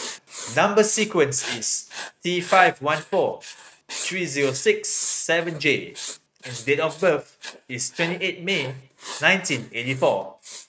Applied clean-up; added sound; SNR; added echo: neural mask model RNNoise.